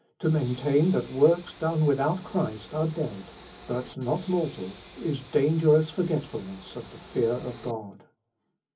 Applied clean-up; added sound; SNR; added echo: none; Train; 15 dB; reverberation time 0.3 s.